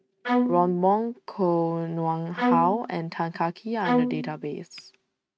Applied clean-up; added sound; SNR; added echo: neural mask model RNNoise.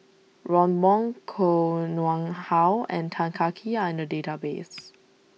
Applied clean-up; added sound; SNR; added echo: none; none; none; none.